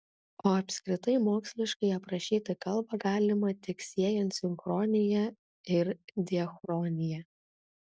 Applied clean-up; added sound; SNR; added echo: none; none; none; none.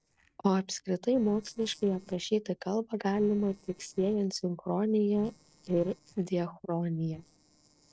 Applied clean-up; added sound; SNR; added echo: neural separator model SepFormer DNS4.